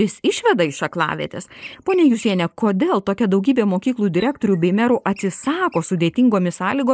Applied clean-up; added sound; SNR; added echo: neural mask model Resemble Enhance denoiser.